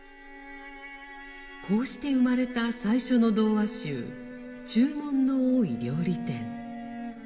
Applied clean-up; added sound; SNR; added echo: none; none; none; reverberation time 1.8 s.